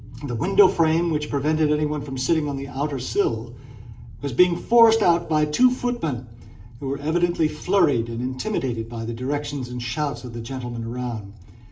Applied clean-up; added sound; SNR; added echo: none; none; none; reverberation time 0.5 s.